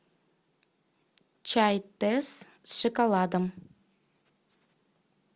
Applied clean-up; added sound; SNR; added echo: none; none; none; none.